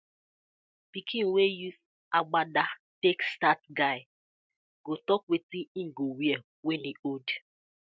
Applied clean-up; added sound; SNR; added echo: none; none; none; none.